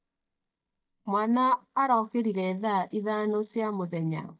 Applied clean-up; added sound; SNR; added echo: neural mask model DeepFilterNet 3.